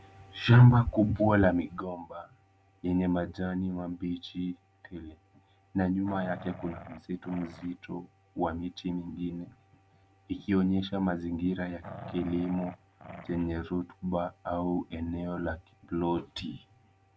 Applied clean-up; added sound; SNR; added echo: none; Growling; 15 dB; none.